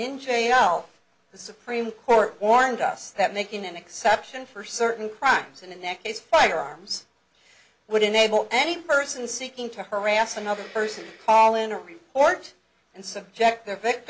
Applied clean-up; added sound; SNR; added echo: none; none; none; none.